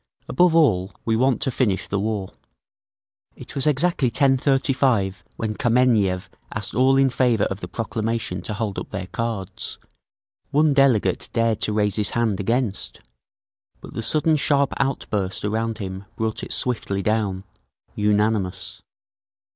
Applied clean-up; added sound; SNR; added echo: none; none; none; none.